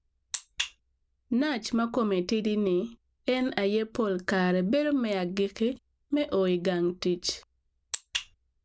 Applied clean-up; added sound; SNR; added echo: none; none; none; none.